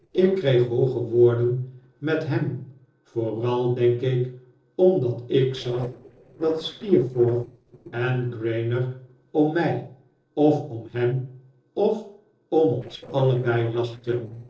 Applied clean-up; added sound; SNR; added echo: neural separator model SepFormer DNS4.